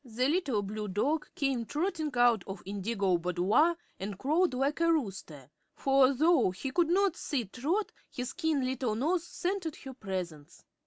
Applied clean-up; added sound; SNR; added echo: none; none; none; none.